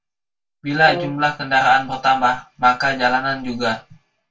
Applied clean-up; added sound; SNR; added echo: none; Brass instrument; 14 dB; reverberation time 0.1 s.